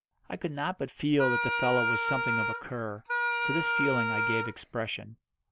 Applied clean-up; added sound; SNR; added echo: none; Wind instrument, woodwind instrument; -2 dB; none.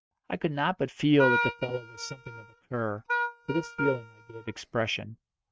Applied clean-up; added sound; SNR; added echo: neural mask model RNNoise.